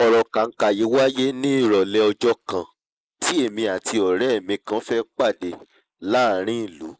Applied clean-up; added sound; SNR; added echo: neural mask model Resemble Enhance denoiser.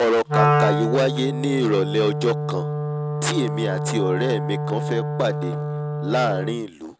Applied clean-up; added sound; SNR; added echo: none; Wind instrument, woodwind instrument; 0 dB; none.